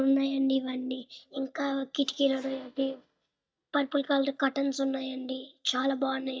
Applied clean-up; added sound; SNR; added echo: neural mask model DeepFilterNet 3.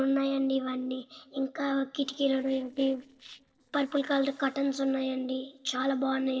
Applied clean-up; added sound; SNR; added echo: neural separator model SepFormer DNS4.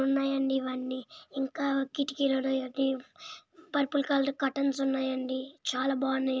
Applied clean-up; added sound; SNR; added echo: none; none; none; none.